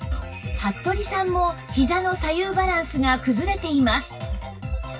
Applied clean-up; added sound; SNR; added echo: none; none; none; reverberation time 0.4 s.